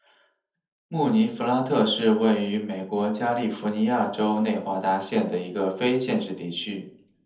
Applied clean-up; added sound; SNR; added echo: none; none; none; reverberation time 0.6 s.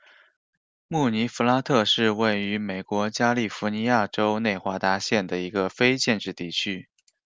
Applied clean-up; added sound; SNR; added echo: none; none; none; none.